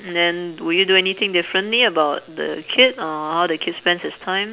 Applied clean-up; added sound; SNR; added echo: none; none; none; none.